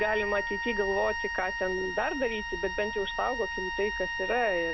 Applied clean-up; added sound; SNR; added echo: none; Wind instrument, woodwind instrument; 3 dB; none.